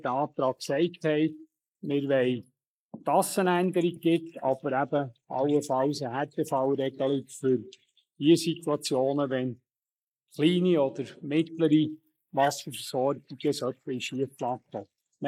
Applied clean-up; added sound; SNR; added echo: neural mask model Resemble Enhance denoiser.